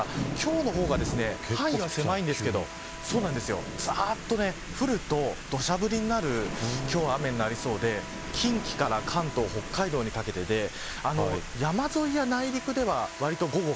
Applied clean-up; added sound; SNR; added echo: none; Wind instrument, woodwind instrument; 19 dB; none.